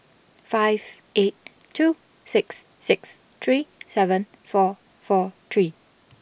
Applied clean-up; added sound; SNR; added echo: none; none; none; none.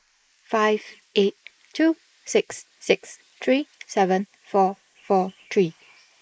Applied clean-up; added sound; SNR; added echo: neural mask model Resemble Enhance denoiser.